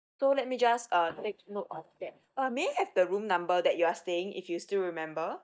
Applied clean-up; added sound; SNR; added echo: neural mask model DeepFilterNet 3.